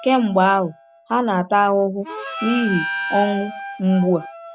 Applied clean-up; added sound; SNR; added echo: none; Harmonica; 10 dB; none.